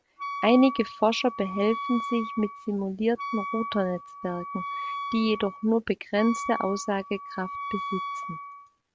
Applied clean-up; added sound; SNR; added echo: none; Wind instrument, woodwind instrument; 8 dB; none.